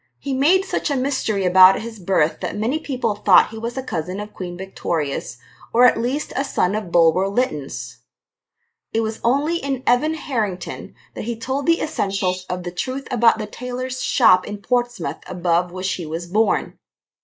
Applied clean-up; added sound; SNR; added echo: neural mask model Resemble Enhance denoiser.